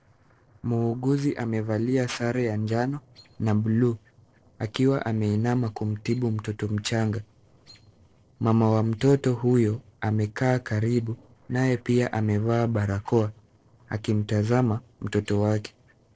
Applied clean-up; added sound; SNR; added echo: neural separator model SepFormer DNS4.